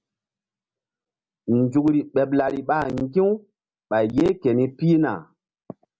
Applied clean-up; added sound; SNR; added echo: none; none; none; none.